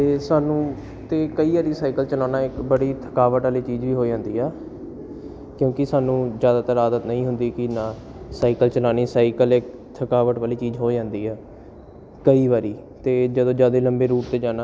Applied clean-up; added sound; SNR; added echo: none; none; none; none.